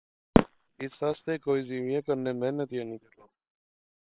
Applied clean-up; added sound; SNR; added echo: neural separator model SepFormer WHAM!.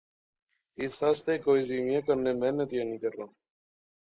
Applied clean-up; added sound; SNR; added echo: neural mask model Resemble Enhance denoiser.